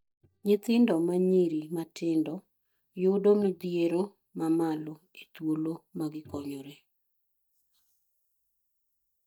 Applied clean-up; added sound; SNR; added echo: neural mask model DeepFilterNet 3.